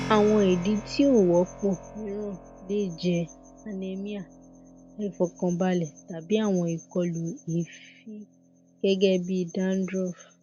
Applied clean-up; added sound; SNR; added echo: none; Keyboard (musical); 17 dB; none.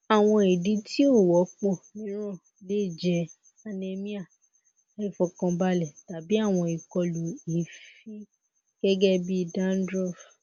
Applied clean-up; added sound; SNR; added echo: none; none; none; none.